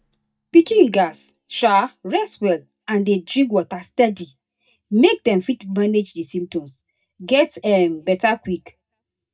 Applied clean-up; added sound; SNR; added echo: neural mask model DeepFilterNet 3.